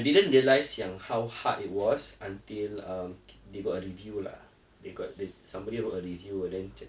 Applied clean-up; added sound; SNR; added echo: none; none; none; none.